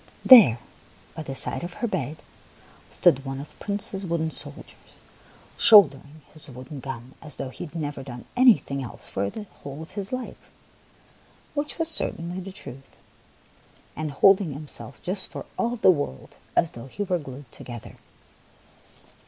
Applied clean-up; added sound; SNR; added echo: none; none; none; none.